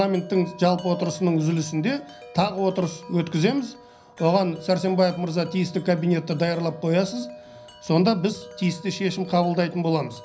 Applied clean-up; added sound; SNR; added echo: none; Wind chime; 19 dB; reverberation time 0.5 s.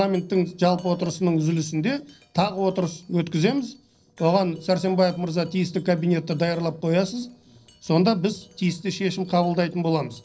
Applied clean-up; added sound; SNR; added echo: neural separator model SepFormer DNS4.